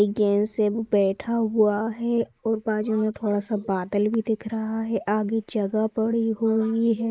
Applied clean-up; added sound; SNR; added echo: neural mask model Resemble Enhance denoiser.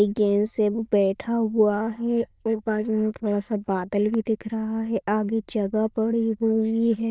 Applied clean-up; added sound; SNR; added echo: neural diffusion model UNIVERSE++.